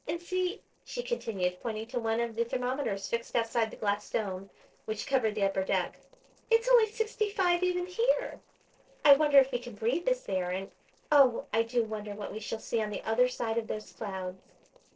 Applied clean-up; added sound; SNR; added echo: neural separator model SepFormer DNS4.